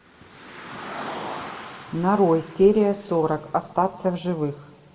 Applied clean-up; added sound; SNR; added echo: none; Car; 15 dB; reverberation time 2.0 s.